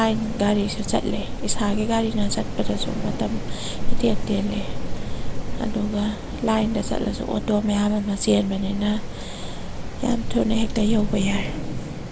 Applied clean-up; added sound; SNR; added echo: none; Rain; 0 dB; none.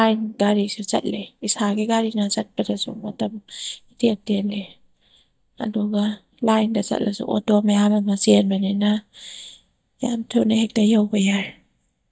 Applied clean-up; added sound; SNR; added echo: neural mask model DeepFilterNet 3.